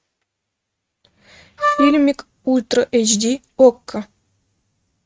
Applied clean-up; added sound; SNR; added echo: neural mask model RNNoise.